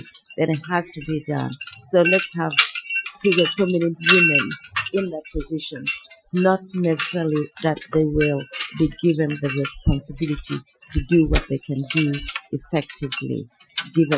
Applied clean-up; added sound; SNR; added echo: classical method Wiener filter.